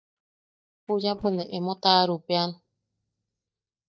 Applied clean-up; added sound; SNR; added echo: neural mask model DeepFilterNet 3.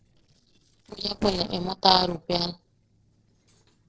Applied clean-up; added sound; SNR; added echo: neural separator model SepFormer DNS4.